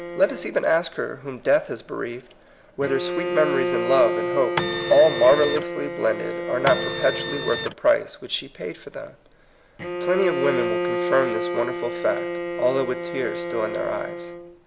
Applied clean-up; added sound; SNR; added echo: none; Printer + Bowed string instrument; 4 dB; none.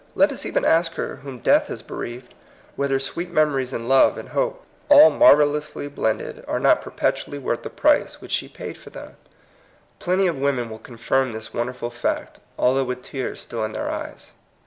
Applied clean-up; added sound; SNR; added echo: none; none; none; none.